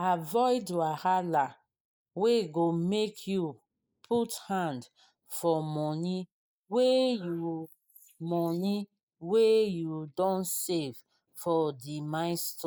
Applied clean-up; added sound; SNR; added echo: neural mask model Resemble Enhance denoiser.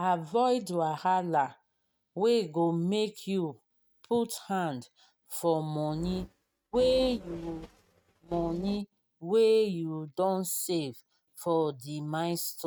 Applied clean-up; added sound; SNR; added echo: neural mask model RNNoise.